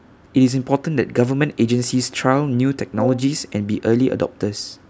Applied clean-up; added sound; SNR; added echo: none; Brass instrument; 12 dB; none.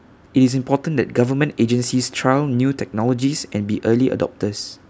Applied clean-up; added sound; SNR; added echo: none; none; none; none.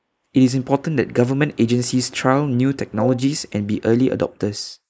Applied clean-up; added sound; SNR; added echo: neural mask model Resemble Enhance denoiser.